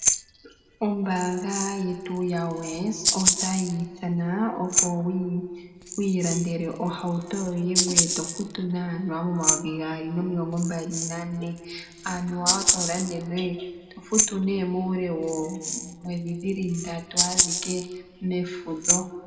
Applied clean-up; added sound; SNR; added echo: none; Rattle (instrument); 0 dB; reverberation time 1.5 s.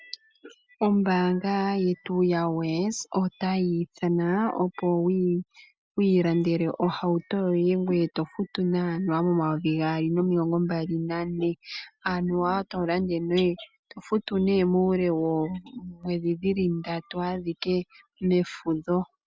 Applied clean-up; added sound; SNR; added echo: none; none; none; none.